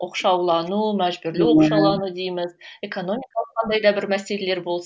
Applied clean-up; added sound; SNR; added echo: none; none; none; none.